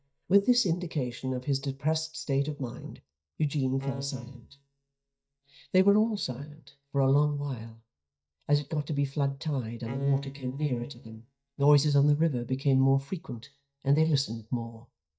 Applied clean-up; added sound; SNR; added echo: neural mask model DeepFilterNet 3.